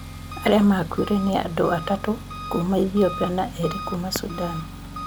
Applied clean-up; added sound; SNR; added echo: none; Engine; 11 dB; none.